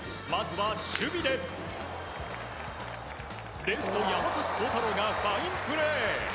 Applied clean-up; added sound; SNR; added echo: none; none; none; none.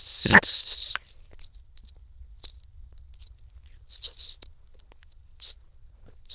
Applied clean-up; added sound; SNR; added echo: neural diffusion model UNIVERSE++.